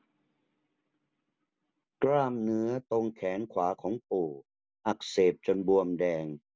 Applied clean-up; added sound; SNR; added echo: none; none; none; none.